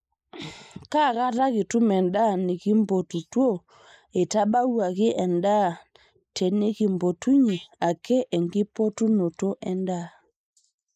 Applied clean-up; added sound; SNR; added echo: neural mask model Resemble Enhance denoiser.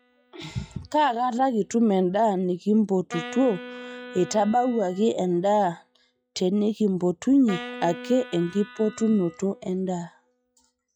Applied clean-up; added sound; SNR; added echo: classical method log-MMSE.